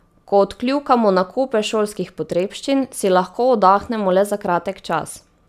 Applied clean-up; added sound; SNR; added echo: none; none; none; none.